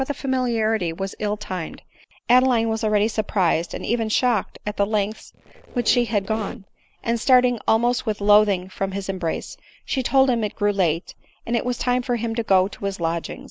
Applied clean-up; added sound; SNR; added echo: none; Squeak; 18 dB; none.